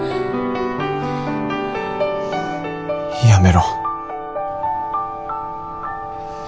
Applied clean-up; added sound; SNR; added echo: none; none; none; none.